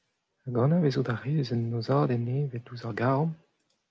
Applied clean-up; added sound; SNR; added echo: none; none; none; none.